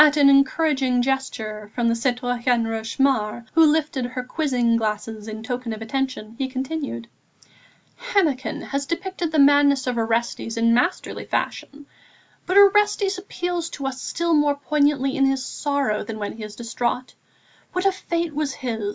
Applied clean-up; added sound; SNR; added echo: none; none; none; none.